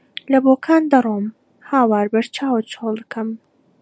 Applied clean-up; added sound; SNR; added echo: none; none; none; none.